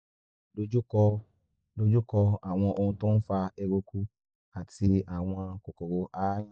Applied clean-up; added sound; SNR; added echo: neural mask model DeepFilterNet 3.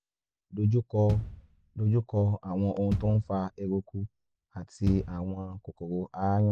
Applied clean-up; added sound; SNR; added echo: none; Bass drum; 11 dB; none.